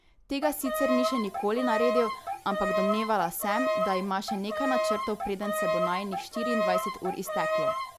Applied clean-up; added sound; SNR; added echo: none; Bowed string instrument; 0 dB; none.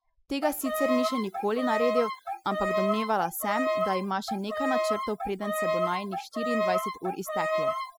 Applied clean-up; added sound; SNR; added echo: classical method spectral subtraction.